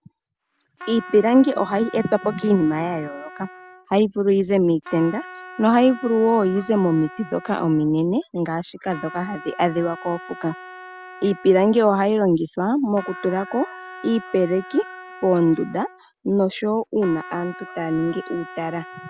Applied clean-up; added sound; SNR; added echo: none; Trumpet; 18 dB; none.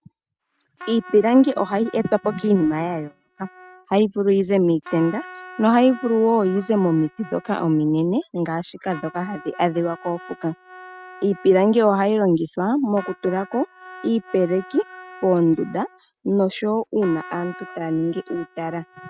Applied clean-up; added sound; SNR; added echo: neural mask model RNNoise.